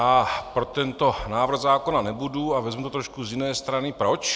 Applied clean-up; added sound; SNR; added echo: none; none; none; none.